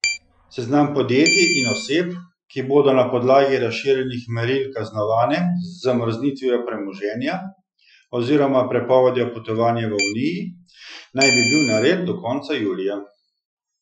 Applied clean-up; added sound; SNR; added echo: classical method Wiener filter.